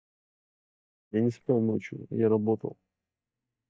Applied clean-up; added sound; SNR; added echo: neural mask model DeepFilterNet 3.